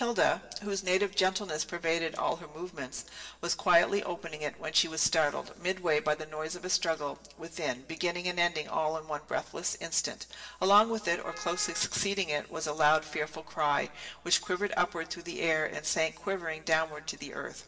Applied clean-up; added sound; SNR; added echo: none; Wind instrument, woodwind instrument; 16 dB; reverberation time 1.5 s.